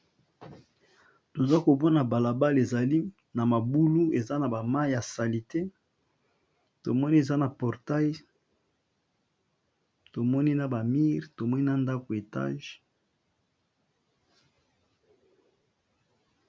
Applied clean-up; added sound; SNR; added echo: none; none; none; none.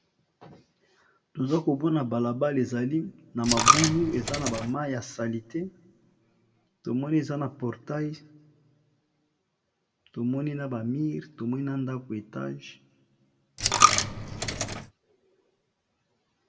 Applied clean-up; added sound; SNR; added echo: none; Coin (dropping); -3 dB; reverberation time 1.1 s.